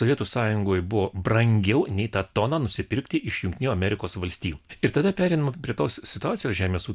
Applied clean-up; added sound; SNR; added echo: none; none; none; none.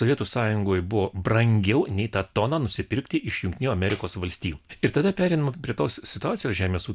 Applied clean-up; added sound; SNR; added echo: none; Tambourine; 12 dB; none.